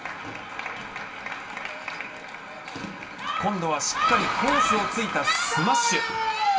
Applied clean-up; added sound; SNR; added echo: none; none; none; reverberation time 0.2 s.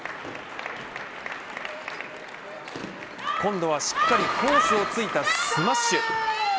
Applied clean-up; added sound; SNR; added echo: none; none; none; none.